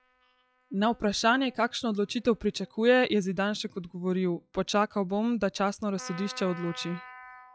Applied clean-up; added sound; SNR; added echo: classical method log-MMSE.